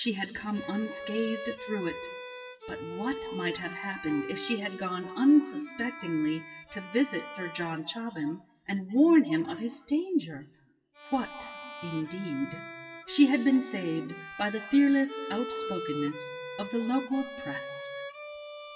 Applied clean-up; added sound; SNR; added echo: classical method WPE with log-MMSE.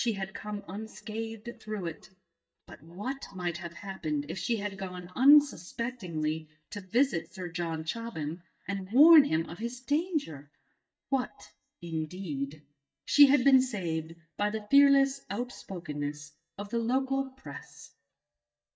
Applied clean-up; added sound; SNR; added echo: neural mask model DeepFilterNet 3.